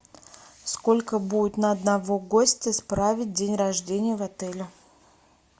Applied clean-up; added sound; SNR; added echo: none; none; none; none.